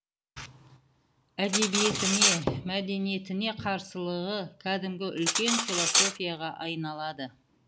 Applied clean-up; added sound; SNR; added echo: none; Cutlery, silverware; -2 dB; none.